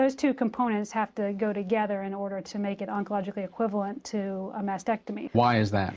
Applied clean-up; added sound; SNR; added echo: none; none; none; none.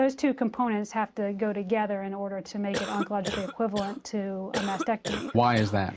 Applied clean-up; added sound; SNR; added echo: none; Cough; 8 dB; none.